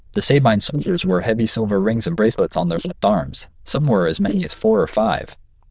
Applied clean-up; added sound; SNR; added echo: neural diffusion model UNIVERSE++.